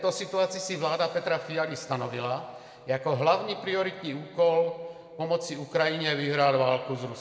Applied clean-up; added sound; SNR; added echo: none; none; none; reverberation time 1.9 s.